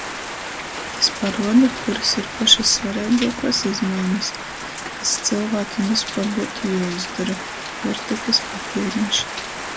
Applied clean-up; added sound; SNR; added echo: none; Rain; 8 dB; none.